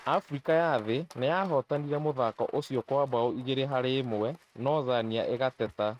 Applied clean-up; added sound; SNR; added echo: neural mask model RNNoise.